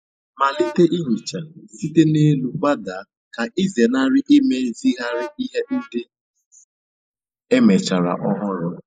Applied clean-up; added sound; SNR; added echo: neural mask model Resemble Enhance denoiser.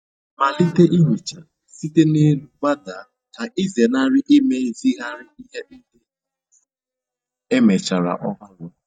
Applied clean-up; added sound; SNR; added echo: neural mask model DeepFilterNet 3.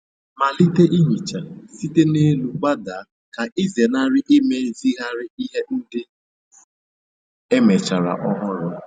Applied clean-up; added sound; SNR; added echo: none; none; none; none.